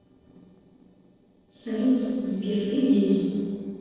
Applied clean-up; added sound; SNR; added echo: neural separator model SepFormer DNS4.